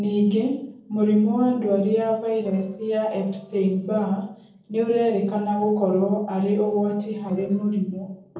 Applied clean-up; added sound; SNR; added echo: neural separator model SepFormer DNS4.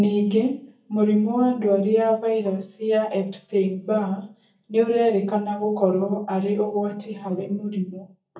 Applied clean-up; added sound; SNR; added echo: neural mask model DeepFilterNet 3.